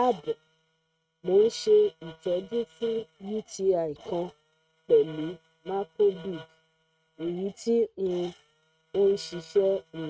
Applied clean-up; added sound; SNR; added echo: neural mask model RNNoise.